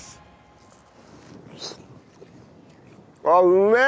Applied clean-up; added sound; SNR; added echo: none; none; none; none.